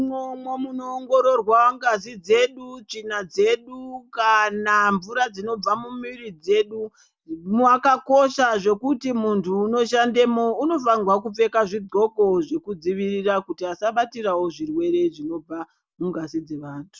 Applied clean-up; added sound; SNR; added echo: none; none; none; none.